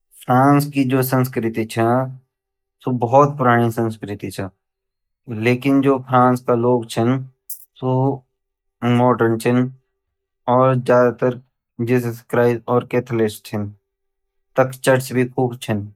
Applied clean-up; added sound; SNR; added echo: neural mask model DeepFilterNet 3.